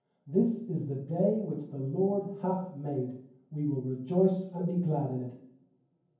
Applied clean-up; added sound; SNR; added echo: none; none; none; reverberation time 0.9 s.